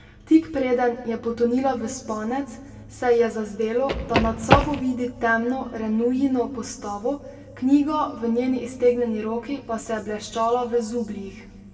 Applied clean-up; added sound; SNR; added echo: none; Run; -1 dB; reverberation time 1.3 s.